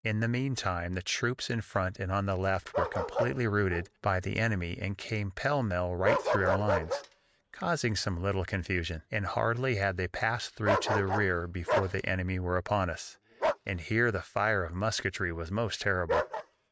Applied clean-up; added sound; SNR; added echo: neural mask model RNNoise.